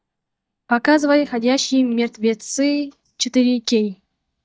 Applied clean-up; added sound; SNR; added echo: neural mask model DeepFilterNet 3.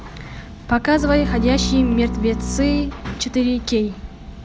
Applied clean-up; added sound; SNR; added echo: none; Bowed string instrument; 4 dB; none.